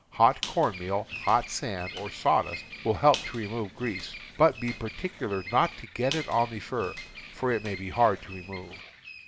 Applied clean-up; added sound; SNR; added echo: none; Bird vocalization, bird call, bird song + Squeak; 14 dB; none.